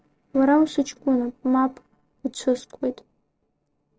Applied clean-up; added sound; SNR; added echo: neural separator model SepFormer DNS4.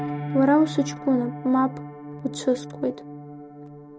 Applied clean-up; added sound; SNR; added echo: none; Piano; 9 dB; none.